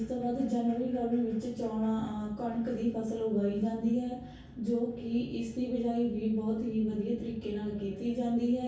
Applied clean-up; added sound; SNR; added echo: none; none; none; reverberation time 0.6 s.